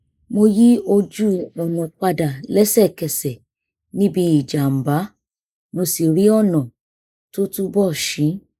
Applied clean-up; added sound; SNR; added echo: neural mask model Resemble Enhance denoiser.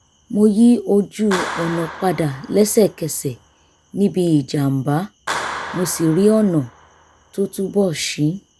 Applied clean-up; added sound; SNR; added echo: none; Clapping; 14 dB; none.